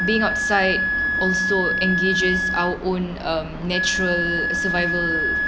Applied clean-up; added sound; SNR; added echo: none; Wind instrument, woodwind instrument; -1 dB; none.